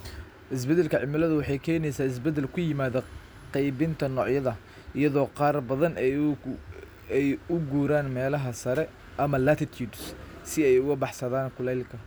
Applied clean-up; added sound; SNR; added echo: none; none; none; none.